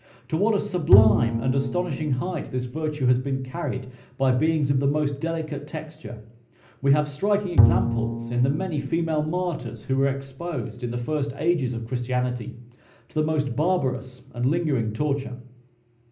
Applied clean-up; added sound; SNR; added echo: none; Bowed string instrument; 1 dB; reverberation time 0.5 s.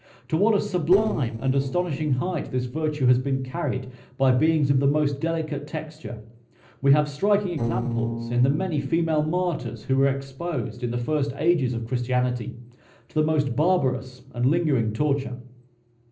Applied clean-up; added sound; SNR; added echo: neural separator model SepFormer DNS4.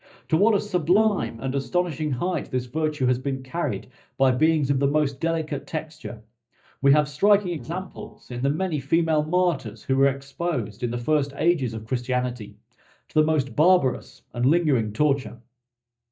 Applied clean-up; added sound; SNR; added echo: neural mask model DeepFilterNet 3.